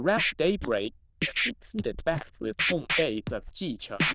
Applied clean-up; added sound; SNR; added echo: neural diffusion model UNIVERSE++.